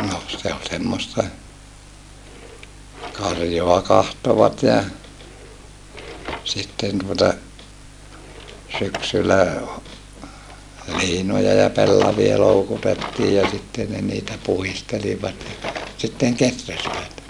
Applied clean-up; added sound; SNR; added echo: none; Drawer open or close; 15 dB; none.